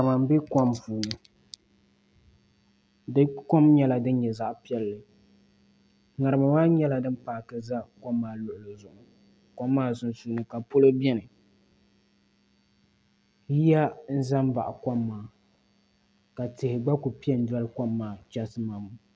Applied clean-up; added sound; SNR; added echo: none; none; none; none.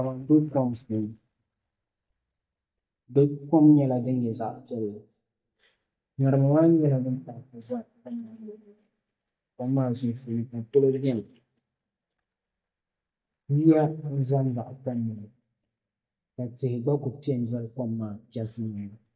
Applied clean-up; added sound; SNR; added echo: neural mask model DeepFilterNet 3.